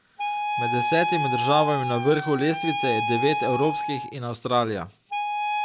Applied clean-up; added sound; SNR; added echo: none; Wind instrument, woodwind instrument; 2 dB; none.